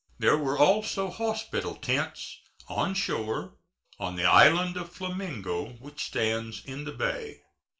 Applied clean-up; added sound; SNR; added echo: none; none; none; reverberation time 0.2 s.